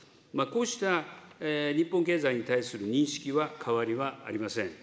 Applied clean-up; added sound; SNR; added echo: none; none; none; none.